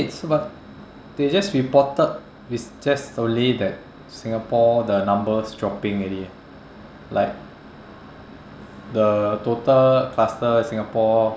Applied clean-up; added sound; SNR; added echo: none; none; none; none.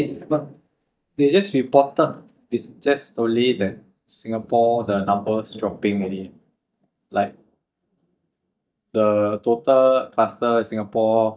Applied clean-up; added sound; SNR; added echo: neural mask model DeepFilterNet 3.